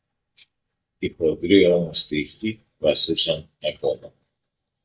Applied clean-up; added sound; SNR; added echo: neural mask model DeepFilterNet 3.